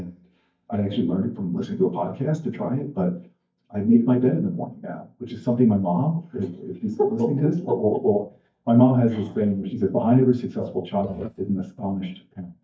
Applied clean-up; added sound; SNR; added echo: neural mask model DeepFilterNet 3.